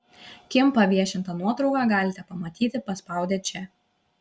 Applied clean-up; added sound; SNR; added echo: none; none; none; none.